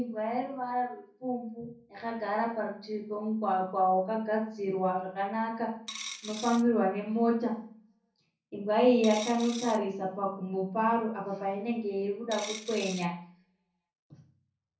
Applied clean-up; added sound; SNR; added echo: none; Coin (dropping); 11 dB; reverberation time 0.6 s.